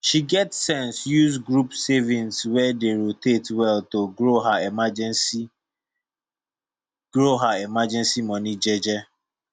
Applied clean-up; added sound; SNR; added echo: none; none; none; none.